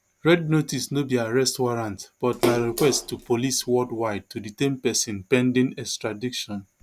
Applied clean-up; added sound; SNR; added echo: none; Splash, splatter; 6 dB; none.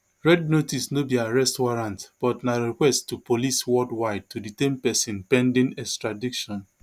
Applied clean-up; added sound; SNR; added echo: none; none; none; none.